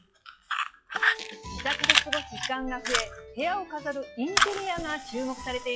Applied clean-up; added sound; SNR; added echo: classical method log-MMSE.